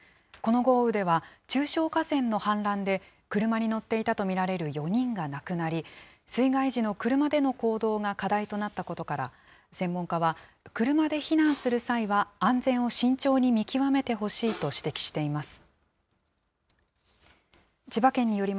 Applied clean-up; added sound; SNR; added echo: none; none; none; none.